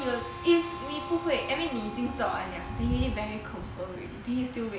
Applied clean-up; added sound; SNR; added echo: none; Harmonica; 11 dB; none.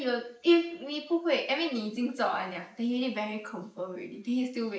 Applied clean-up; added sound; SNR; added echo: neural mask model Resemble Enhance denoiser.